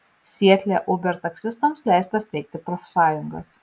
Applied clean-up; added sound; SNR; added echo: none; none; none; none.